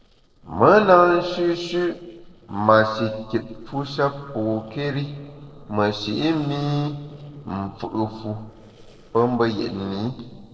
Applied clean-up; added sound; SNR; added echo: neural separator model SepFormer DNS4.